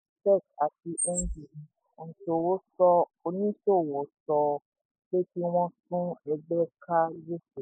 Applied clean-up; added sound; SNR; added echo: neural mask model Resemble Enhance denoiser.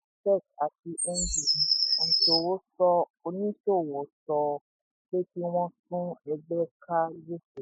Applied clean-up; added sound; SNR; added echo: classical method Wiener filter.